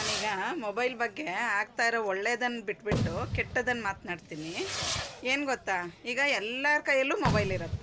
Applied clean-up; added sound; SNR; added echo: none; Fireworks; 6 dB; none.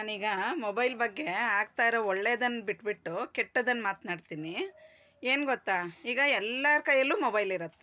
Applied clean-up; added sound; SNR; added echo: none; none; none; none.